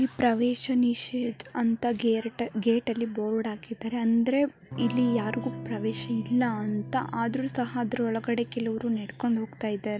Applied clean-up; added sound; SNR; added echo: none; Electric guitar / Strum; 15 dB; none.